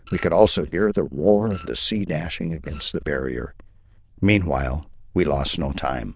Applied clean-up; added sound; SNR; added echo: neural diffusion model UNIVERSE++.